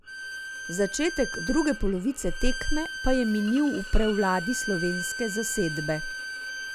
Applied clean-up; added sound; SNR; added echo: none; Bowed string instrument; 9 dB; none.